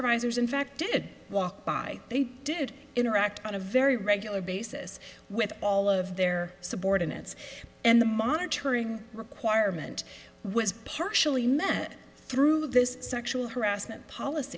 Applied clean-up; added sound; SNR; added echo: none; none; none; none.